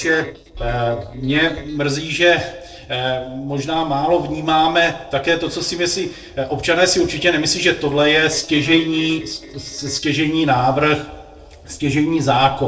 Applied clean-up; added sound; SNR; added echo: neural separator model SepFormer DNS4.